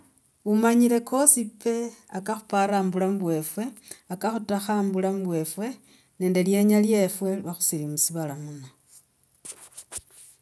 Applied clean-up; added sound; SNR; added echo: none; none; none; none.